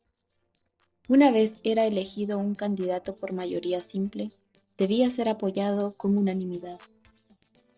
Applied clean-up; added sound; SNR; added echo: neural separator model SepFormer DNS4.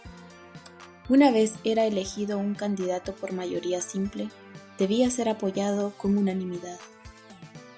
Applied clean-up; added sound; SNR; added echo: none; Organ; 20 dB; none.